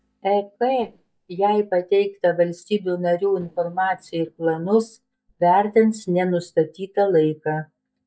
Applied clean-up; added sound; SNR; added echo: neural mask model DeepFilterNet 3.